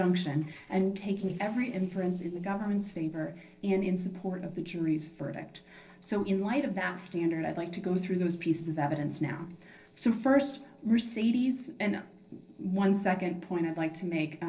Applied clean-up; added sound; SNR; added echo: neural separator model SepFormer DNS4.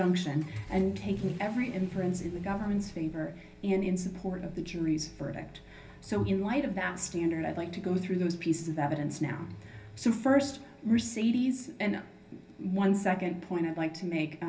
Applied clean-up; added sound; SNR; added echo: none; Accelerating, revving, vroom / Vehicle; 18 dB; reverberation time 0.3 s.